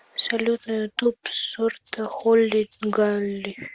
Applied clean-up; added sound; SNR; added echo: none; Rattle (instrument); 13 dB; none.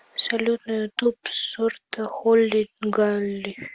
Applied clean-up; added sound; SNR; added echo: none; none; none; none.